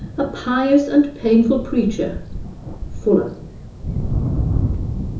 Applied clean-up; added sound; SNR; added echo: none; Thunder; 5 dB; reverberation time 0.6 s.